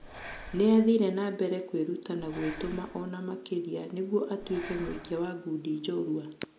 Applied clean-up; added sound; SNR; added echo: none; Breathing; 17 dB; none.